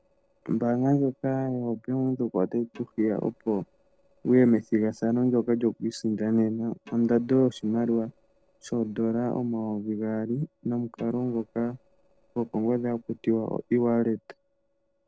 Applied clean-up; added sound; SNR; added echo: neural separator model SepFormer DNS4.